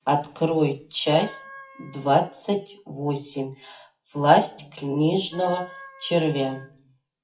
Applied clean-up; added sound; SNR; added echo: classical method WPE with log-MMSE.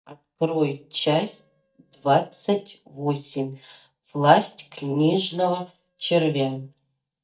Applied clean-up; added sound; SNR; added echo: neural mask model DeepFilterNet 3.